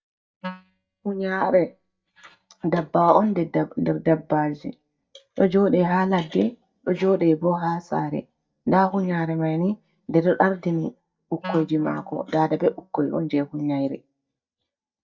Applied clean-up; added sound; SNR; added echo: neural mask model DeepFilterNet 3.